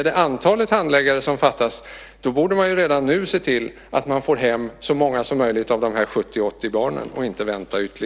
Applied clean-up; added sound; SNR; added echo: none; none; none; none.